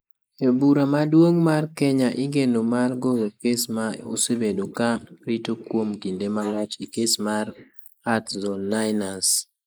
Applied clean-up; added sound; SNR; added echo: neural mask model Resemble Enhance denoiser.